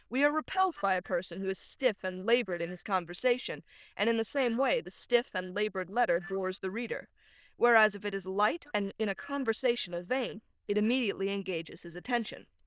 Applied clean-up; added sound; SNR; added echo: neural diffusion model UNIVERSE++.